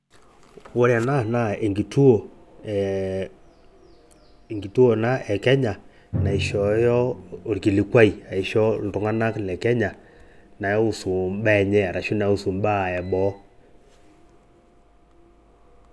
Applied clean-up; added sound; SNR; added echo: none; Drum; 16 dB; none.